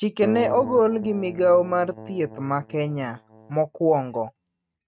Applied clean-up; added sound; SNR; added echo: neural mask model RNNoise.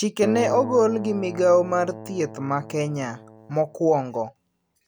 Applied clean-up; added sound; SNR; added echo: none; Keyboard (musical); 12 dB; none.